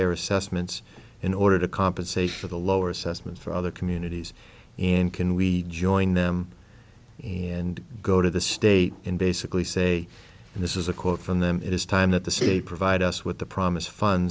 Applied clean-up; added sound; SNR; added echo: none; none; none; none.